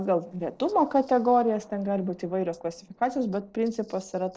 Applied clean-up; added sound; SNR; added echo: neural separator model SepFormer DNS4.